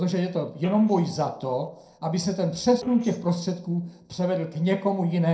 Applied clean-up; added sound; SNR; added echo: neural separator model SepFormer DNS4.